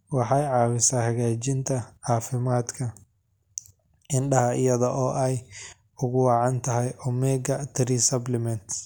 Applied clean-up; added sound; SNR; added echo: none; none; none; none.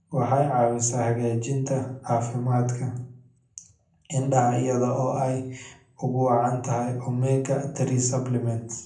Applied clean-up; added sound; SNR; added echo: none; none; none; reverberation time 0.6 s.